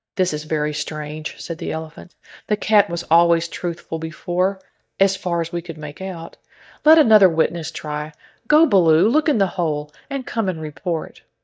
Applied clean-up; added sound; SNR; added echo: neural mask model DeepFilterNet 3.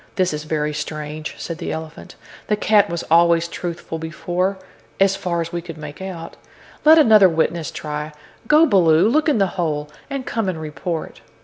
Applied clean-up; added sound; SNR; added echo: none; none; none; none.